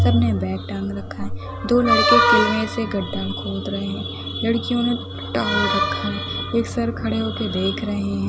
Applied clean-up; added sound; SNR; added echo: none; Organ; 7 dB; none.